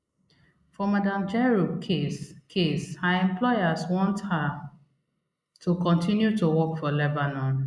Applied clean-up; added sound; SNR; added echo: neural mask model Resemble Enhance denoiser.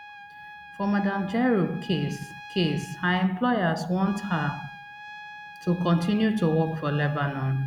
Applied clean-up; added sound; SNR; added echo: none; Trumpet; 17 dB; none.